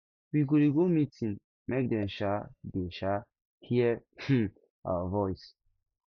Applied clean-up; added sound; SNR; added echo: neural mask model DeepFilterNet 3.